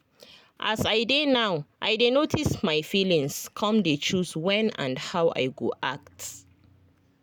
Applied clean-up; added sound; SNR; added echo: none; none; none; none.